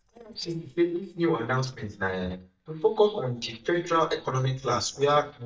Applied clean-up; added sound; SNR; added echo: neural mask model DeepFilterNet 3.